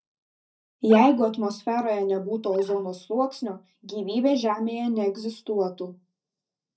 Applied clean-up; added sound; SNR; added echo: neural mask model DeepFilterNet 3.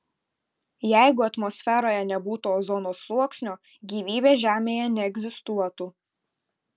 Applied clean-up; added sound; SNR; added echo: none; none; none; none.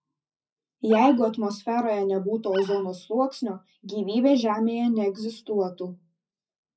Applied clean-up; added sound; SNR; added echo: classical method WPE with log-MMSE.